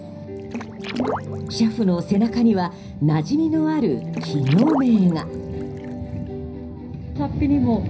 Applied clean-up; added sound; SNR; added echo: none; Water / Splash, splatter; 11 dB; reverberation time 0.5 s.